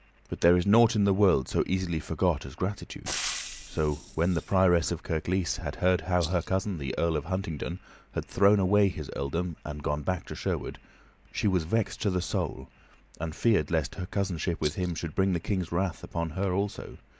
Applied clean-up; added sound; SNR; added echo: none; Rattle + Frying (food); 11 dB; none.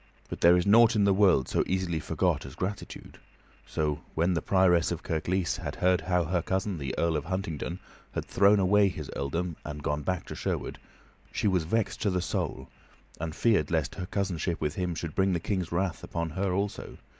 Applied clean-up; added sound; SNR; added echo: none; none; none; none.